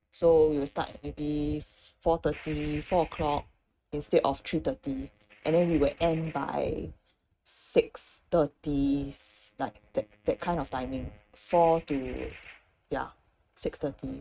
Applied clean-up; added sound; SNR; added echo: neural mask model RNNoise.